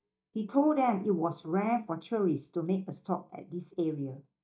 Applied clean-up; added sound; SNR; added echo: neural mask model DeepFilterNet 3.